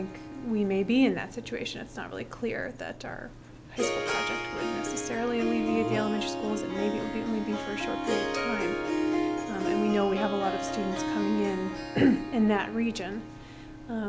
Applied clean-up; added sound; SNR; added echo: none; Harp; 3 dB; none.